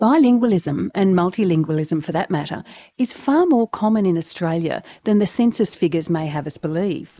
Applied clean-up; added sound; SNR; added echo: neural mask model Resemble Enhance denoiser.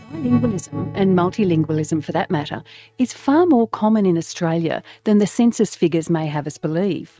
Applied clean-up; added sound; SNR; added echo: neural mask model RNNoise.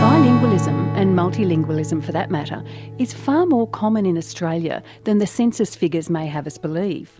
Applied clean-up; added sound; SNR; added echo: none; Strum; 5 dB; none.